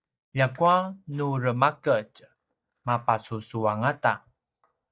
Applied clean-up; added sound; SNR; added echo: neural mask model DeepFilterNet 3.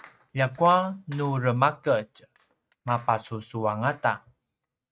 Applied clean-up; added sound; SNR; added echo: neural mask model RNNoise.